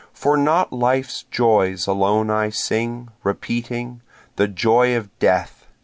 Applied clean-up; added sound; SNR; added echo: none; none; none; none.